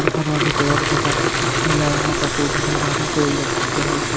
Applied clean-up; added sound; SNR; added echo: none; Fill (with liquid) / Water tap, faucet; -3 dB; none.